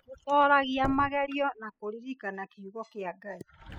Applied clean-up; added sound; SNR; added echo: classical method spectral subtraction.